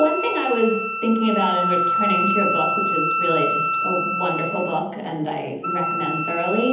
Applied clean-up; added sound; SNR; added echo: none; Wind instrument, woodwind instrument; 0 dB; reverberation time 1.3 s.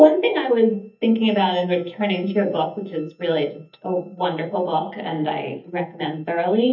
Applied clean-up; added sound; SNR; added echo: neural mask model DeepFilterNet 3.